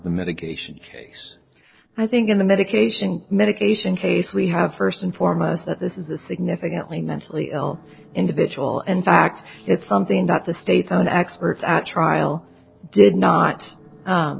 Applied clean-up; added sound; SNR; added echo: neural separator model SepFormer DNS4.